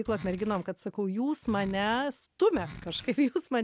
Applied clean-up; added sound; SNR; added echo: none; Zipper (clothing); 17 dB; none.